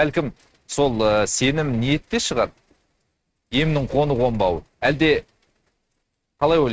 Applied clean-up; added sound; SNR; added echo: neural mask model RNNoise.